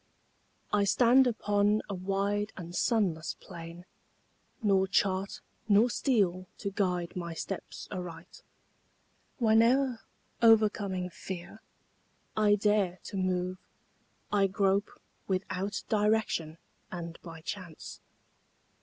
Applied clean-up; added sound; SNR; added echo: none; none; none; none.